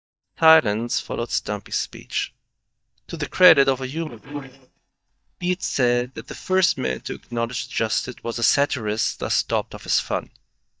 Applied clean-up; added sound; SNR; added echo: neural mask model DeepFilterNet 3.